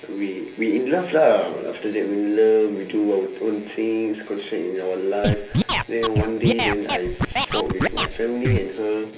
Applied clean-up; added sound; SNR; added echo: none; Scratching (performance technique); 1 dB; reverberation time 0.3 s.